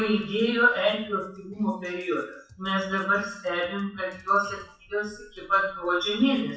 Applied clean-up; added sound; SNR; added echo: classical method WPE with log-MMSE.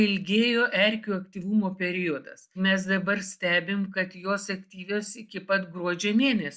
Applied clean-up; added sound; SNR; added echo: none; none; none; none.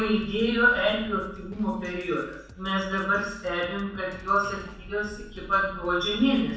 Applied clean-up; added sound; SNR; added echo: none; Drum kit; 18 dB; reverberation time 0.7 s.